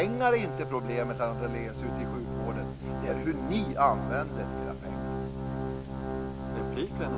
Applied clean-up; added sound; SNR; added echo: none; Organ; 2 dB; none.